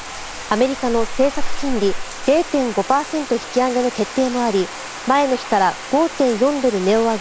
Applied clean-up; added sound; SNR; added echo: none; Bathtub (filling or washing); 7 dB; none.